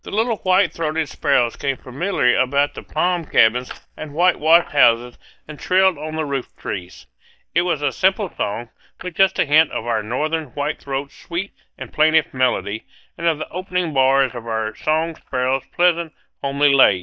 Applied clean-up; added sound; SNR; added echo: neural mask model DeepFilterNet 3.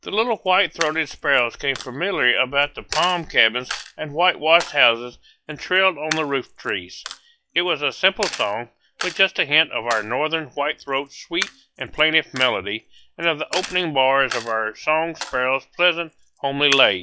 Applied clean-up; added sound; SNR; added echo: classical method log-MMSE.